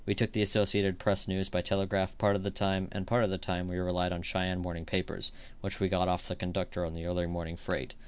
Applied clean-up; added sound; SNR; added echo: none; none; none; none.